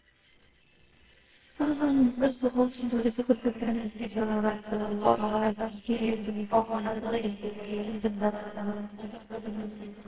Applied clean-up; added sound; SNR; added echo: neural separator model SepFormer WHAMR!.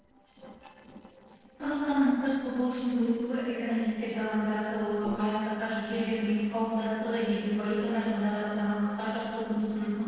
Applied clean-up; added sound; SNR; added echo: neural separator model SepFormer DNS4.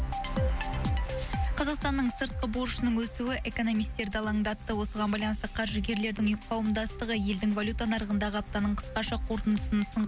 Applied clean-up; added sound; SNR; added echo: none; none; none; none.